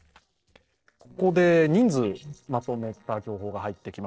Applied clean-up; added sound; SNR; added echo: neural separator model SepFormer DNS4.